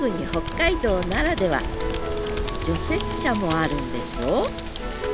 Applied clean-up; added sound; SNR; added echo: none; Ocean + Computer keyboard; 5 dB; none.